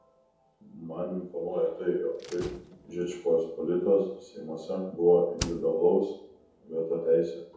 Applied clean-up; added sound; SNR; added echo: none; Slam; 18 dB; reverberation time 0.7 s.